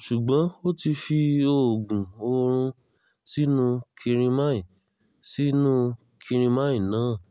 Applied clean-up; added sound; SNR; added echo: none; none; none; none.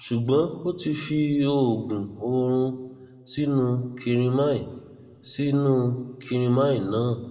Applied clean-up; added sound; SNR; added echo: none; none; none; reverberation time 1.0 s.